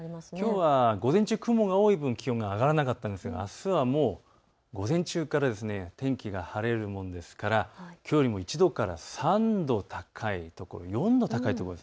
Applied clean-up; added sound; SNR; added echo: none; none; none; none.